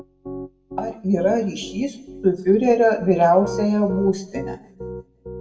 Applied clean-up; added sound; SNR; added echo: none; Piano; 14 dB; reverberation time 0.6 s.